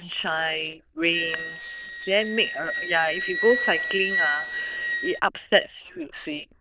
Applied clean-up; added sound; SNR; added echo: neural diffusion model UNIVERSE++.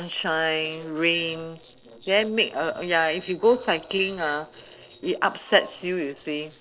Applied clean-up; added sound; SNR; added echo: neural separator model SepFormer DNS4.